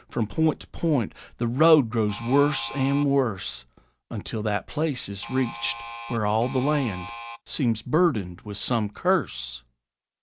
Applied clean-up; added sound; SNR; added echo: none; Alarm; 12 dB; none.